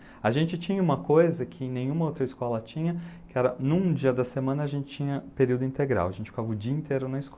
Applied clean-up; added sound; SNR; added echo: none; none; none; none.